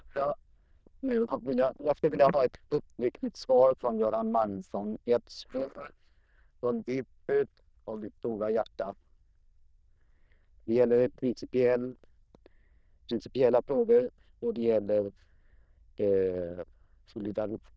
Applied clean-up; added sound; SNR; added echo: neural diffusion model UNIVERSE++.